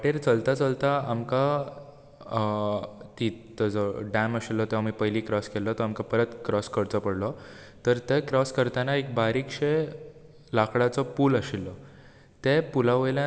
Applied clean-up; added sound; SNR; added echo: none; none; none; none.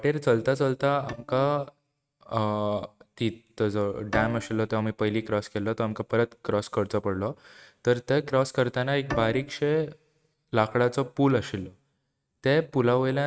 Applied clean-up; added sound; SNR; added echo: neural mask model RNNoise.